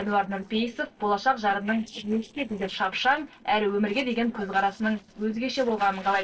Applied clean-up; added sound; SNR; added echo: neural separator model SepFormer DNS4.